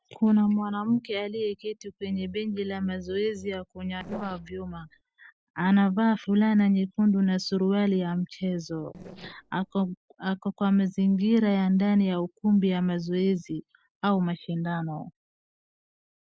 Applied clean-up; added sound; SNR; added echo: neural separator model SepFormer DNS4.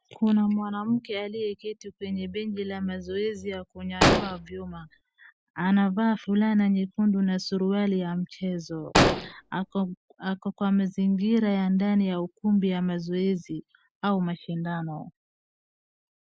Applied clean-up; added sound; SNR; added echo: none; Explosion; -2 dB; none.